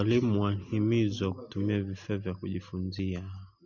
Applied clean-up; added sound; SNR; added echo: none; none; none; none.